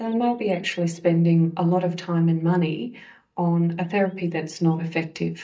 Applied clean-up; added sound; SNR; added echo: neural mask model DeepFilterNet 3.